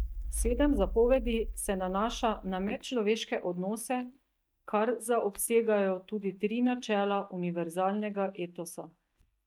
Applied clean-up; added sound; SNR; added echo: neural mask model DeepFilterNet 3.